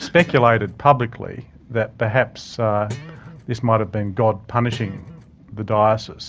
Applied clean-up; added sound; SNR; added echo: none; Guitar; 18 dB; none.